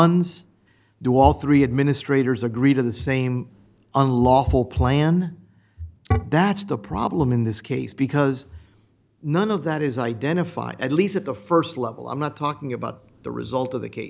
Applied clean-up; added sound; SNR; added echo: none; none; none; none.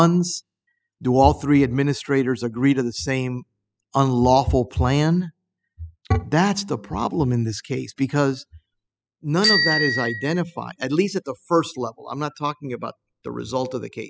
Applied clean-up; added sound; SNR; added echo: classical method spectral subtraction.